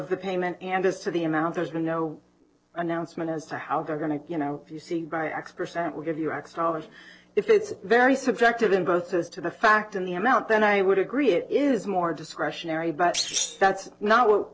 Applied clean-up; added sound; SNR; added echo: neural separator model SepFormer DNS4.